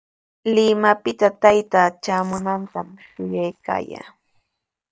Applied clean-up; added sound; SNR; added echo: neural mask model DeepFilterNet 3.